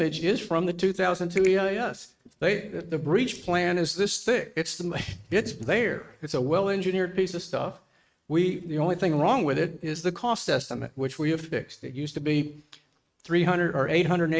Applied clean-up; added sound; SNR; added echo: neural mask model RNNoise.